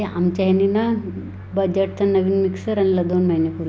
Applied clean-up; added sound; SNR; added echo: none; none; none; none.